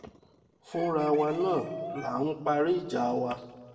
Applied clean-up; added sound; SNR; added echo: none; Chicken, rooster; 14 dB; reverberation time 1.3 s.